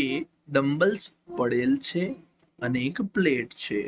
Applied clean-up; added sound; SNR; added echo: neural mask model RNNoise.